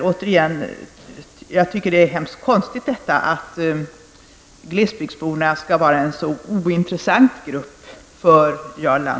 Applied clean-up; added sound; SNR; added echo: none; none; none; none.